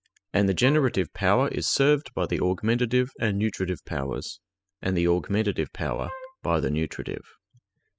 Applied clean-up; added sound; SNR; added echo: classical method spectral subtraction.